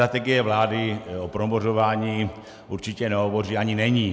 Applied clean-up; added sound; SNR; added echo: none; none; none; none.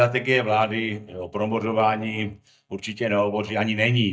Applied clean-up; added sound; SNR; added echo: neural mask model DeepFilterNet 3.